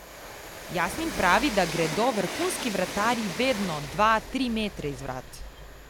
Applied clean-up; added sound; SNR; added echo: none; Train; 8 dB; none.